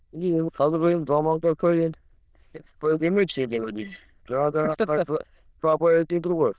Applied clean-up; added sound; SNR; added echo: neural diffusion model UNIVERSE++.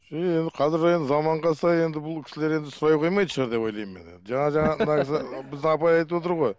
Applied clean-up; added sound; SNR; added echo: none; none; none; none.